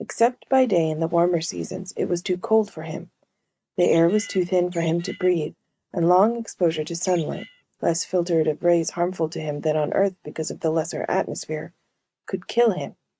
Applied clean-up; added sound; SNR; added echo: neural mask model RNNoise.